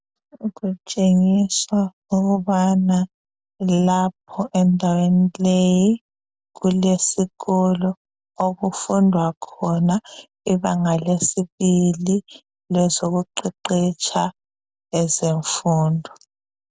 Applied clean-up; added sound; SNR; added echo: none; none; none; none.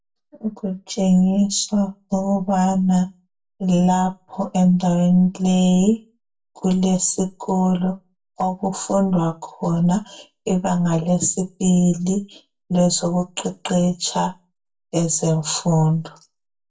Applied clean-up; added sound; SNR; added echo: none; none; none; reverberation time 0.2 s.